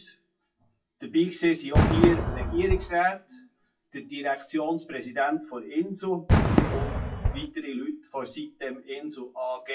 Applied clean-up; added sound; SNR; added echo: classical method WPE with log-MMSE.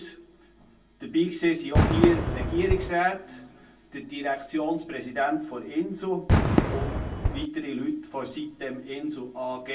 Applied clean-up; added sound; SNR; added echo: none; Fireworks; 0 dB; reverberation time 0.3 s.